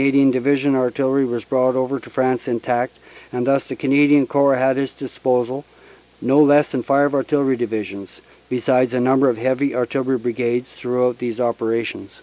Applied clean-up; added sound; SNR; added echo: none; none; none; none.